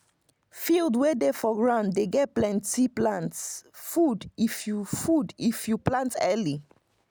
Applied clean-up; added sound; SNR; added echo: none; none; none; none.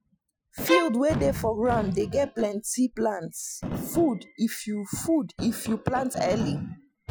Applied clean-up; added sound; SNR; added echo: classical method Wiener filter.